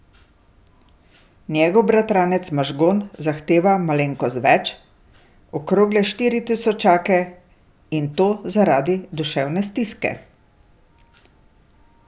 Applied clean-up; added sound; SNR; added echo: none; none; none; none.